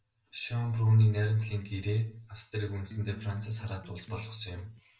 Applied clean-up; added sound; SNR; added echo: none; Electric guitar; 14 dB; reverberation time 0.2 s.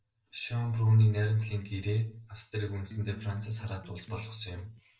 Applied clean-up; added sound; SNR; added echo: neural separator model SepFormer DNS4.